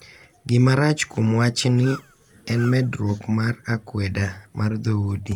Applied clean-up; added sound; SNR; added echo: none; Cough; 18 dB; none.